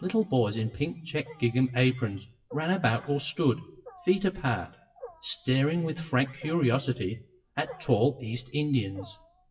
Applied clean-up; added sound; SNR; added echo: classical method WPE with log-MMSE.